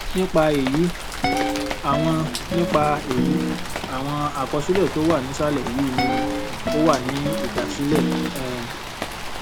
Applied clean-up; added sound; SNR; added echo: none; Rain + Guitar; 2 dB; none.